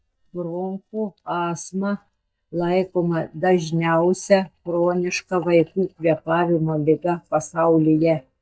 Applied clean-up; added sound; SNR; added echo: neural mask model DeepFilterNet 3.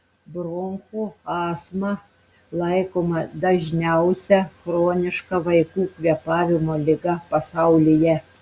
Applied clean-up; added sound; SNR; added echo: none; none; none; none.